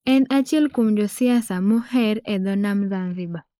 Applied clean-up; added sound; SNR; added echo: neural mask model Resemble Enhance denoiser.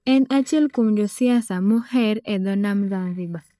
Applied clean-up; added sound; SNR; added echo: neural mask model DeepFilterNet 3.